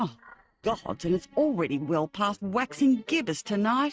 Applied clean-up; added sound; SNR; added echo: neural mask model RNNoise.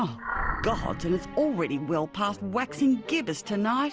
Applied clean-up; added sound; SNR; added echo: none; Animal; 6 dB; none.